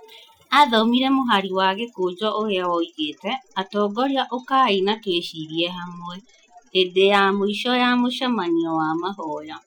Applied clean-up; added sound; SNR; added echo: classical method Wiener filter.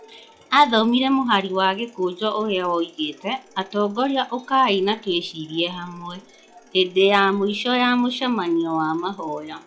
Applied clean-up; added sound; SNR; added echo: classical method log-MMSE.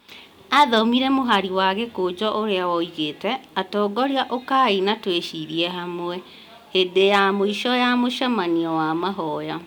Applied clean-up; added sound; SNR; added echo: none; none; none; none.